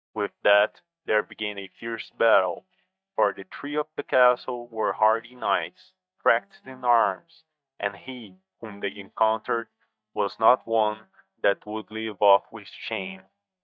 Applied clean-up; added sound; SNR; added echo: neural mask model DeepFilterNet 3.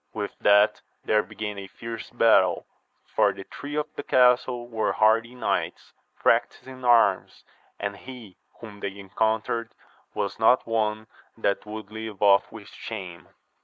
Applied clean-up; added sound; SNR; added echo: none; none; none; none.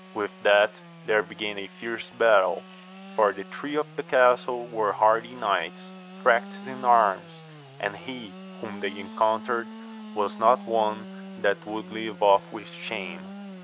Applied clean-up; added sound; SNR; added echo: none; Sawing / Engine; 16 dB; none.